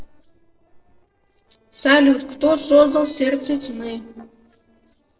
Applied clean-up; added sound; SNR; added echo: neural separator model SepFormer DNS4.